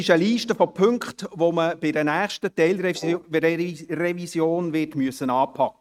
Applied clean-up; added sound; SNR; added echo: neural mask model RNNoise.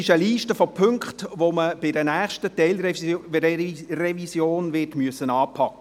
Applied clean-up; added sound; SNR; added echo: none; none; none; none.